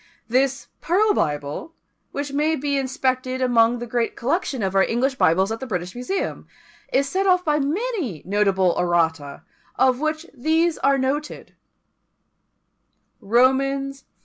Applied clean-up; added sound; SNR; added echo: none; none; none; none.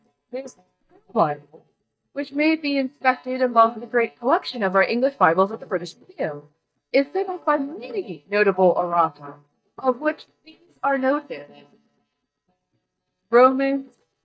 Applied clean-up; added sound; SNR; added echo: neural mask model DeepFilterNet 3.